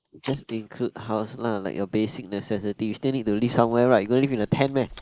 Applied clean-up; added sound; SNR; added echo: neural mask model Resemble Enhance denoiser.